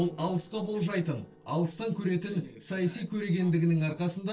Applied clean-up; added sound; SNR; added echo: neural separator model SepFormer DNS4.